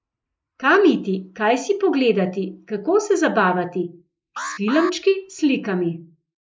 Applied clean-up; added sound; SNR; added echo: neural mask model Resemble Enhance denoiser.